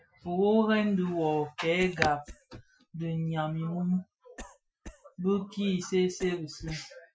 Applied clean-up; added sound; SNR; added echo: classical method Wiener filter.